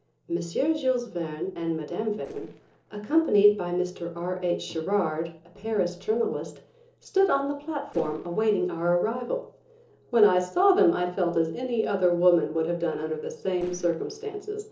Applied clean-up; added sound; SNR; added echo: neural separator model SepFormer DNS4.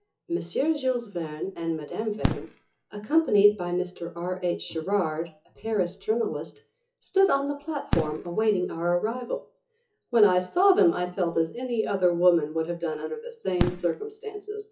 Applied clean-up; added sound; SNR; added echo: classical method WPE with log-MMSE.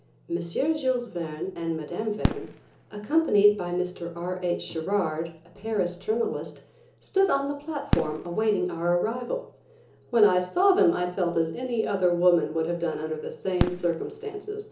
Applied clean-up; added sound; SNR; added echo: none; Fireworks; 11 dB; reverberation time 0.8 s.